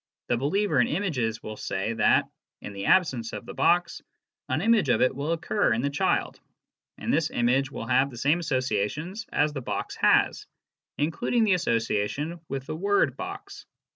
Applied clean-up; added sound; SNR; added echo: none; none; none; none.